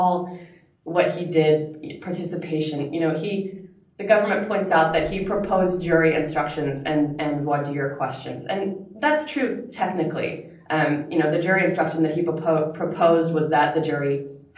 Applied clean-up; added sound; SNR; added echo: neural separator model SepFormer DNS4.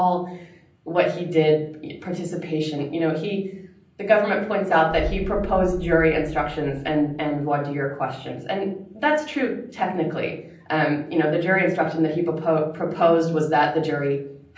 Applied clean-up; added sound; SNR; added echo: none; Boom; 10 dB; reverberation time 0.6 s.